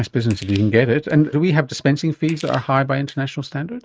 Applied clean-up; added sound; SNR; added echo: neural mask model RNNoise.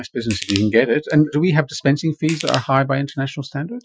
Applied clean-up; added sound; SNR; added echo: classical method Wiener filter.